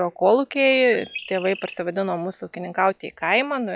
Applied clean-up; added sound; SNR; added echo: classical method log-MMSE.